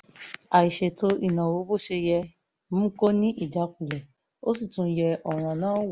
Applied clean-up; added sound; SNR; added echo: none; none; none; none.